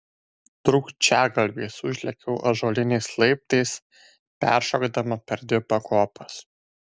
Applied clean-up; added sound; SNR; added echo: none; none; none; none.